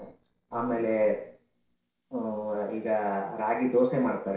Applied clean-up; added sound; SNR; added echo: neural separator model SepFormer DNS4.